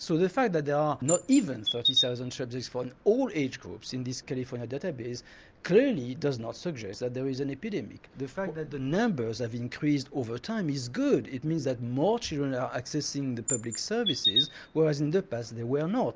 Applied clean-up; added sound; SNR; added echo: none; Chirp, tweet; 1 dB; none.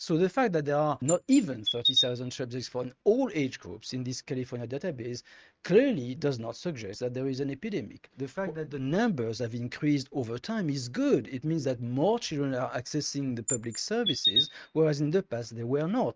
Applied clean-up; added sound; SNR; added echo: neural mask model RNNoise.